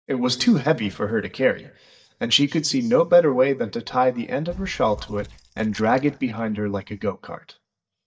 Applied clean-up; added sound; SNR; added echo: neural mask model DeepFilterNet 3.